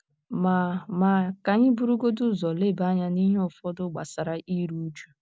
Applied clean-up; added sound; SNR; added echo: none; none; none; none.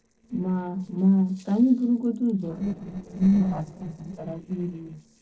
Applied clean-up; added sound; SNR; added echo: neural separator model SepFormer DNS4.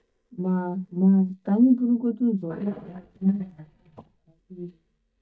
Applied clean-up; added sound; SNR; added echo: neural mask model DeepFilterNet 3.